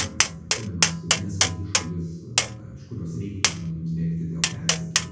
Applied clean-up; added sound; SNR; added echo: none; Tap; -3 dB; reverberation time 1.1 s.